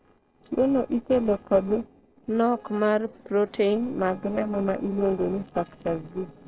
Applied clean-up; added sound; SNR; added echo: neural separator model SepFormer DNS4.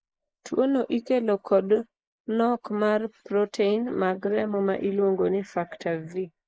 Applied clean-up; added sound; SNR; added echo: neural mask model Resemble Enhance denoiser.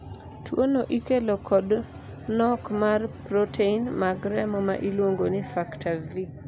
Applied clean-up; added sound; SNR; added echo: none; none; none; none.